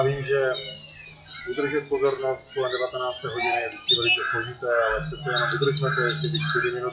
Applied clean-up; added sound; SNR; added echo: classical method WPE with log-MMSE.